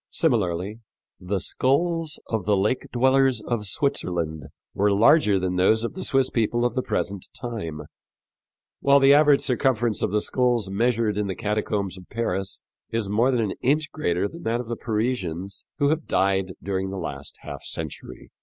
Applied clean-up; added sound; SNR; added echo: none; none; none; none.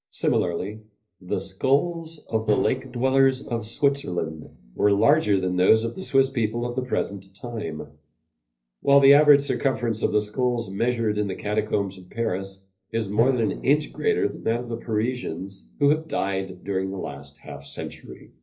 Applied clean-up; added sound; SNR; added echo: neural separator model SepFormer DNS4.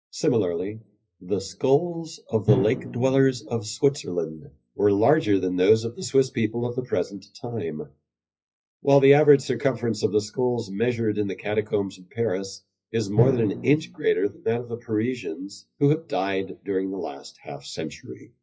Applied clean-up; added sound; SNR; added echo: classical method WPE with log-MMSE.